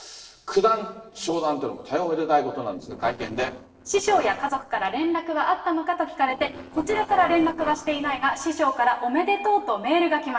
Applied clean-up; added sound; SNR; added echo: neural separator model SepFormer DNS4.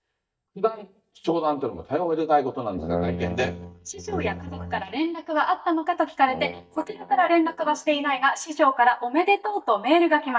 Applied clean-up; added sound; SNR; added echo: neural mask model DeepFilterNet 3.